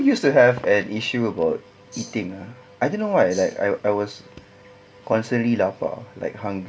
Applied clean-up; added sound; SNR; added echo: none; Tambourine; 17 dB; none.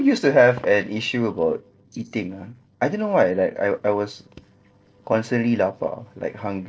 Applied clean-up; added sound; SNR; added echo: neural separator model SepFormer DNS4.